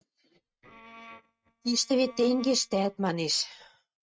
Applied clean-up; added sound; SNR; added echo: neural mask model RNNoise.